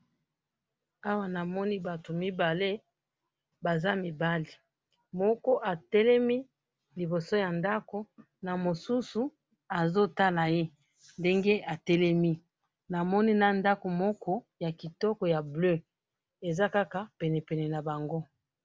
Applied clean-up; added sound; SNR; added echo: none; none; none; none.